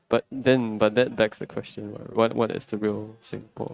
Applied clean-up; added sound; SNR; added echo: neural mask model RNNoise.